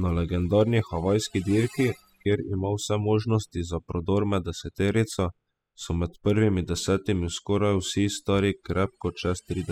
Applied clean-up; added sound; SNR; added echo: classical method spectral subtraction.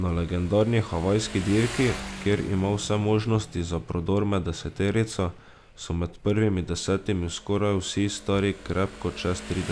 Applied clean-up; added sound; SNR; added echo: none; Motorcycle; 16 dB; none.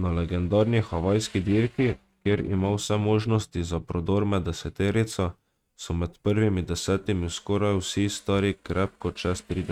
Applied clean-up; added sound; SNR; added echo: neural mask model RNNoise.